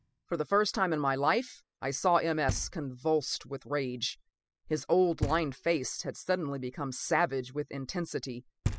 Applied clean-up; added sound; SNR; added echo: classical method spectral subtraction.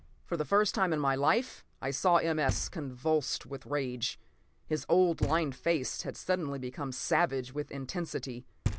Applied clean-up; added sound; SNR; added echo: none; Knock; 12 dB; none.